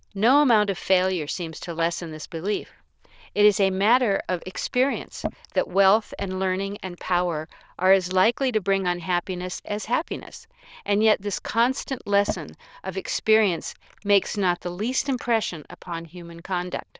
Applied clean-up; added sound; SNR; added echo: neural diffusion model UNIVERSE++.